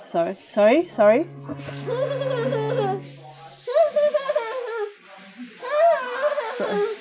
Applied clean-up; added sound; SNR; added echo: none; Bowed string instrument; 13 dB; none.